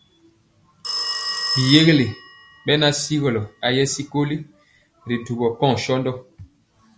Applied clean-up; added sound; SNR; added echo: none; Telephone; 8 dB; none.